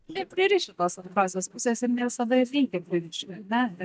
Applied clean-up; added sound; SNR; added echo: neural mask model DeepFilterNet 3.